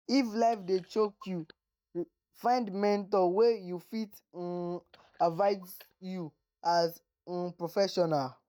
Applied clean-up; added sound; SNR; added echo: neural mask model DeepFilterNet 3.